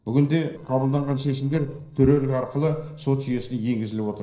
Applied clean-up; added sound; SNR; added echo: neural separator model SepFormer DNS4.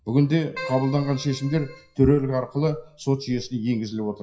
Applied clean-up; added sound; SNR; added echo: classical method WPE with log-MMSE.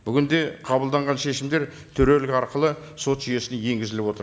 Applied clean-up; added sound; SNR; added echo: none; none; none; none.